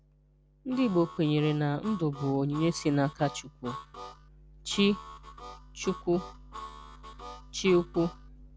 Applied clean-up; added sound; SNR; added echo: none; Harmonica; 15 dB; none.